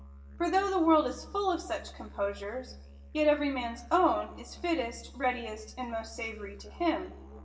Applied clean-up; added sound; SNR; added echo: none; Musical instrument; 17 dB; reverberation time 0.9 s.